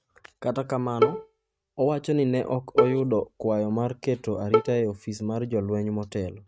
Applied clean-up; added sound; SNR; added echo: neural mask model RNNoise.